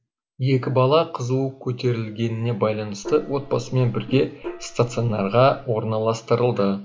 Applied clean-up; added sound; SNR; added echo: none; Gong; 16 dB; none.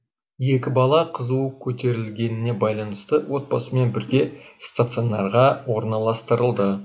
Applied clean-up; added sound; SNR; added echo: none; none; none; none.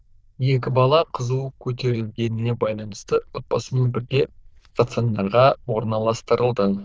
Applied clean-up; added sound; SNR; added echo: neural diffusion model UNIVERSE++.